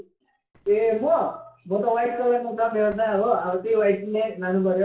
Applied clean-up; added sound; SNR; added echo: neural separator model SepFormer DNS4.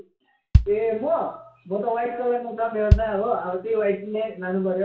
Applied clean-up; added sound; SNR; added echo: none; Bass drum; 1 dB; reverberation time 0.3 s.